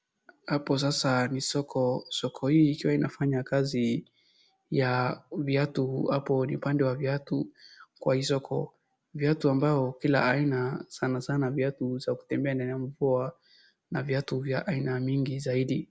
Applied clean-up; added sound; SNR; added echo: none; none; none; none.